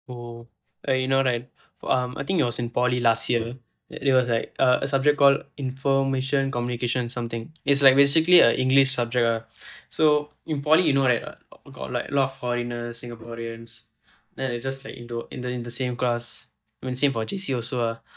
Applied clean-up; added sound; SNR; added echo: neural mask model DeepFilterNet 3.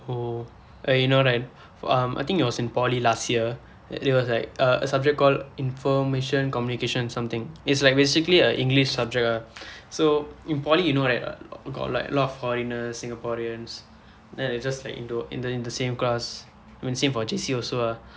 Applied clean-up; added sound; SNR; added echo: none; none; none; none.